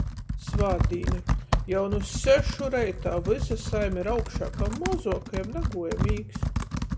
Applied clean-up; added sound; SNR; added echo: none; Computer keyboard; -1 dB; reverberation time 0.7 s.